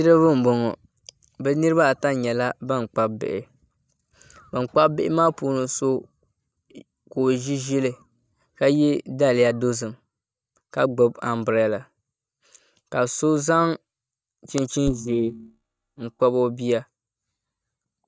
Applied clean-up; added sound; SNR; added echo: neural mask model DeepFilterNet 3.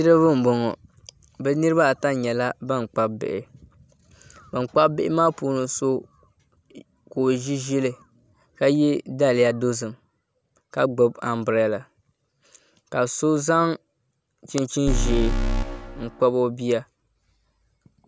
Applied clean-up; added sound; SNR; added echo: none; Alarm; -1 dB; none.